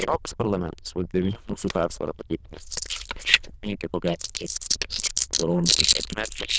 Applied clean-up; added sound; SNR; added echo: neural diffusion model UNIVERSE++.